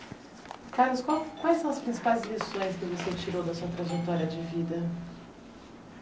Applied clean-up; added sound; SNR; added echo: none; Doorbell; 19 dB; none.